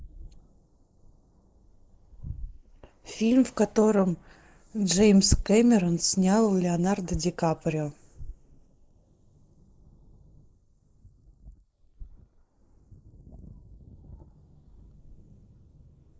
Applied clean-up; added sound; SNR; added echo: neural mask model Resemble Enhance denoiser.